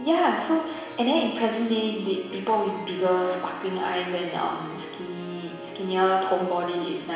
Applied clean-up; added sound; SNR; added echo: none; Harp; 14 dB; reverberation time 1.0 s.